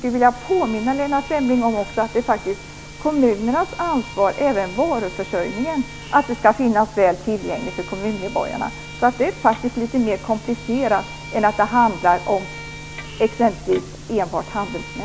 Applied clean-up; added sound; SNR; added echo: none; Bowed string instrument; 18 dB; none.